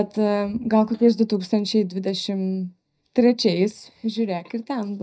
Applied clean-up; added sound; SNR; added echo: neural mask model DeepFilterNet 3.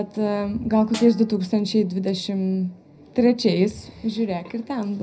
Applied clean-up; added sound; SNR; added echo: none; Snare drum; 18 dB; reverberation time 0.4 s.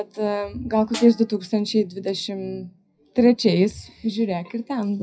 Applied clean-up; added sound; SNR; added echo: classical method WPE with log-MMSE.